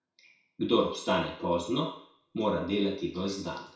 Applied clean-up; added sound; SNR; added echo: none; none; none; reverberation time 0.6 s.